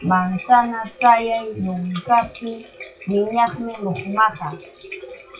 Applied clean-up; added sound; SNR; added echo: classical method WPE with log-MMSE.